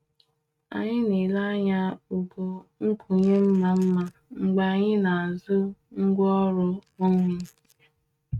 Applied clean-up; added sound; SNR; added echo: neural mask model RNNoise.